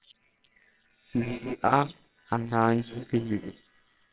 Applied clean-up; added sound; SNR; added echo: neural separator model SepFormer WHAMR!.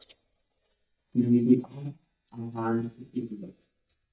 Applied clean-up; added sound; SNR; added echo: neural mask model DeepFilterNet 3.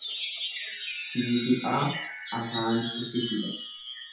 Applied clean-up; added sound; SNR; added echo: classical method WPE with log-MMSE.